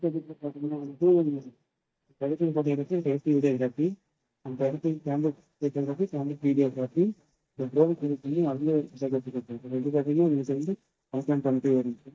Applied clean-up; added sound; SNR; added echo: neural mask model DeepFilterNet 3.